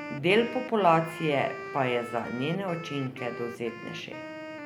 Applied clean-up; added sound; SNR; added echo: none; Wind instrument, woodwind instrument; 12 dB; none.